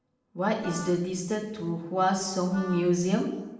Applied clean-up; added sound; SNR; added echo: none; Wind instrument, woodwind instrument; 17 dB; reverberation time 0.9 s.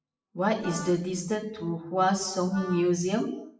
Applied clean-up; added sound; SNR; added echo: classical method WPE with log-MMSE.